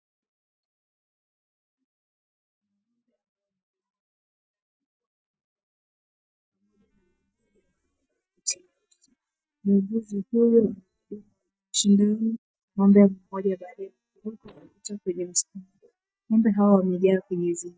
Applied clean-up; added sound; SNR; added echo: neural mask model DeepFilterNet 3.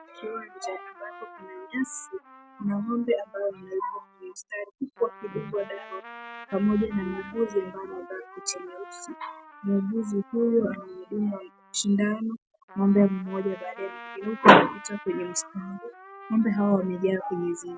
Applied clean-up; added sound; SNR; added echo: none; Trumpet + Organ; 19 dB; none.